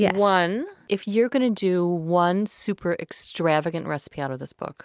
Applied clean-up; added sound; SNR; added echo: none; none; none; none.